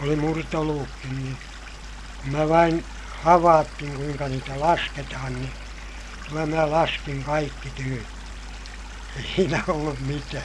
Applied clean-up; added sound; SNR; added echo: none; Stream / Liquid; 17 dB; none.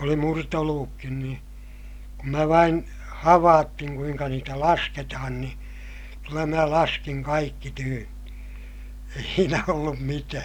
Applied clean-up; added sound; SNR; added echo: none; none; none; none.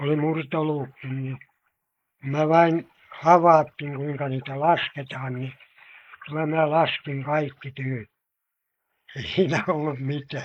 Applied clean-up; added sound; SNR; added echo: neural mask model Resemble Enhance denoiser.